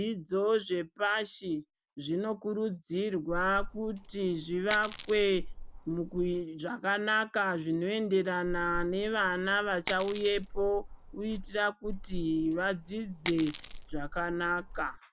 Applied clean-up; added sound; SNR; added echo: none; Coin (dropping); 7 dB; none.